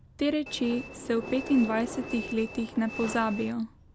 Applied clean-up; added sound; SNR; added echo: none; Train; 11 dB; none.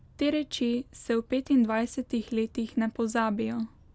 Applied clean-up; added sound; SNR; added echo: none; none; none; none.